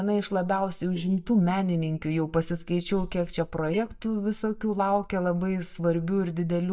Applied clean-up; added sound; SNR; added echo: neural mask model DeepFilterNet 3.